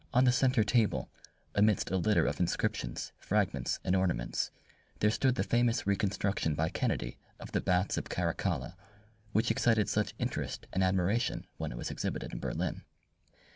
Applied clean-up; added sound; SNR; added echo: none; none; none; none.